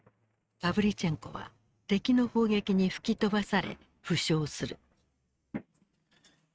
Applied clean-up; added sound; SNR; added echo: neural mask model RNNoise.